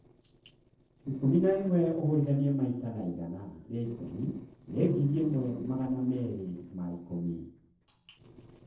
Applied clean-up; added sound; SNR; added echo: neural separator model SepFormer DNS4.